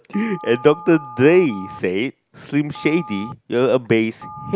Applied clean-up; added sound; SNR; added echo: none; Telephone; 18 dB; none.